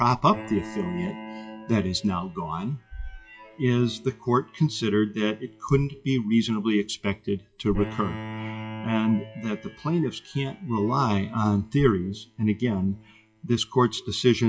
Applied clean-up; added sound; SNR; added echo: classical method WPE with log-MMSE.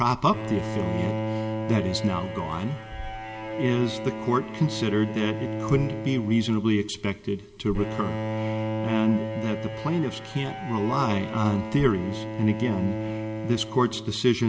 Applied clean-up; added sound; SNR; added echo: none; Bowed string instrument; 6 dB; reverberation time 0.3 s.